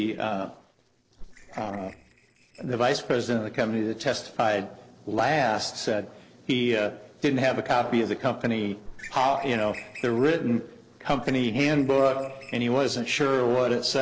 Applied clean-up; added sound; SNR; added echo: neural separator model SepFormer DNS4.